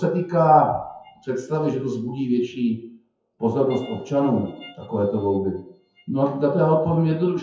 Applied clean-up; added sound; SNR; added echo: classical method WPE with log-MMSE.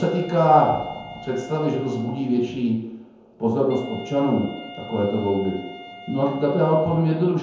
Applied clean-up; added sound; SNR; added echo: none; Wind instrument, woodwind instrument; 19 dB; reverberation time 0.9 s.